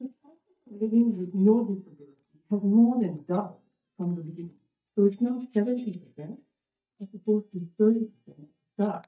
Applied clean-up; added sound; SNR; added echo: neural mask model DeepFilterNet 3.